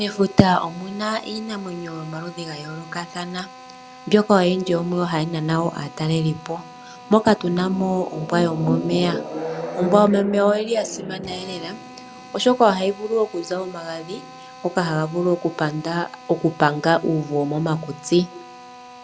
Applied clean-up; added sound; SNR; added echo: none; Drill; 20 dB; none.